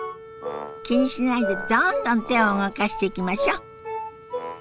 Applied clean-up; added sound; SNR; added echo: none; Wind instrument, woodwind instrument; 19 dB; none.